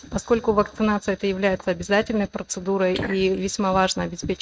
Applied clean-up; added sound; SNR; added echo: neural mask model RNNoise.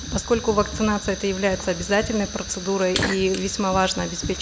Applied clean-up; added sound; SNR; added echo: none; Fire; 10 dB; none.